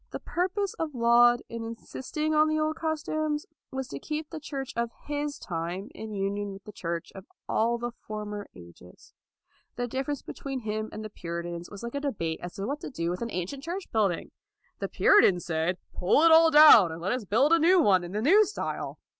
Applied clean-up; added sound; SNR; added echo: none; none; none; none.